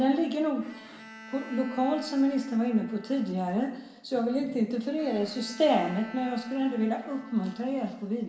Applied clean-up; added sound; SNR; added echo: none; Bowed string instrument; 19 dB; reverberation time 0.8 s.